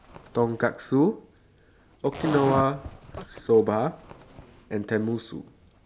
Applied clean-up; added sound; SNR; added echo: none; Zipper (clothing); 13 dB; none.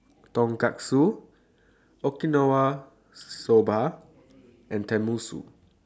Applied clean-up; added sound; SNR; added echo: none; none; none; none.